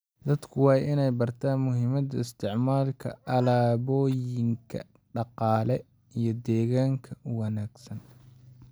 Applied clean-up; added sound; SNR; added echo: none; none; none; none.